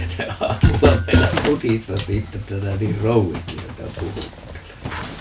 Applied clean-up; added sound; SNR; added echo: none; none; none; none.